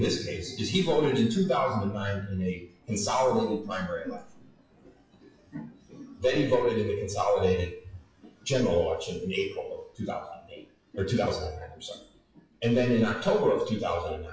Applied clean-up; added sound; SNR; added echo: classical method WPE with log-MMSE.